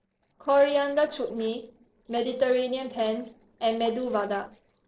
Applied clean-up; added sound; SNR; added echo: neural separator model SepFormer DNS4.